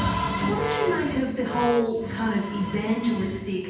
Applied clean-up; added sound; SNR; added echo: none; Brass instrument; 9 dB; reverberation time 0.9 s.